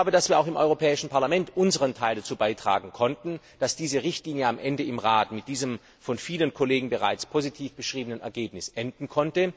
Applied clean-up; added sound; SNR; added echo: none; none; none; none.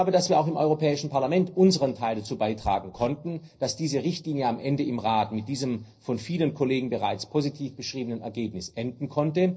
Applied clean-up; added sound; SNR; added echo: neural separator model SepFormer DNS4.